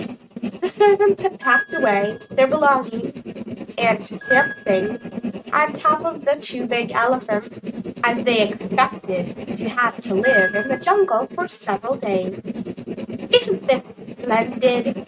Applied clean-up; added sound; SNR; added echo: neural mask model RNNoise.